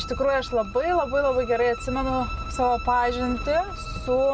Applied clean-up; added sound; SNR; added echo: none; Bowed string instrument; 14 dB; none.